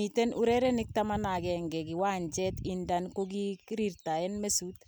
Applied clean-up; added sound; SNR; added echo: none; none; none; none.